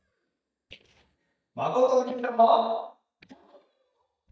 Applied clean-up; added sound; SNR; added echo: neural mask model DeepFilterNet 3.